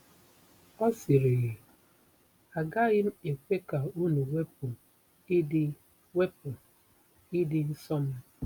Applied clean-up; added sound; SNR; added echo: none; none; none; none.